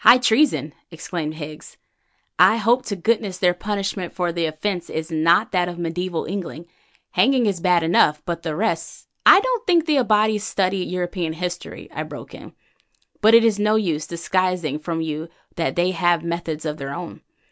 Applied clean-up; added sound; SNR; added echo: none; none; none; none.